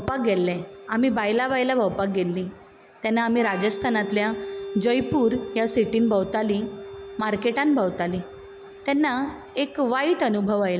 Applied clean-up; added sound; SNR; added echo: none; Organ; 14 dB; none.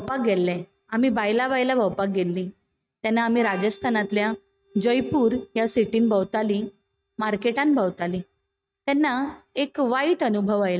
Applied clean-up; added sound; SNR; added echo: neural mask model RNNoise.